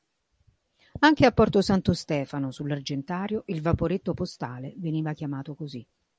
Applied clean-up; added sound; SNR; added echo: none; none; none; none.